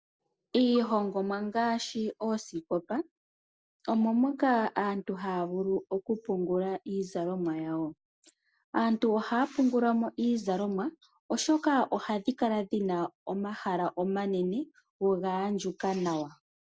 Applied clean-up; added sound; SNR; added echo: none; none; none; none.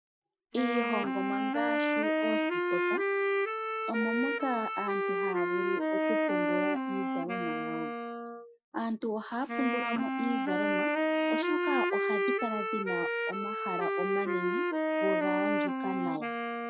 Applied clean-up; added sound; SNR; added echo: classical method Wiener filter.